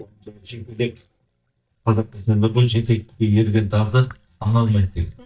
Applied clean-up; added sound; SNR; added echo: neural mask model DeepFilterNet 3.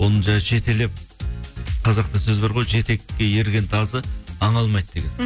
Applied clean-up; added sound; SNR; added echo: none; none; none; none.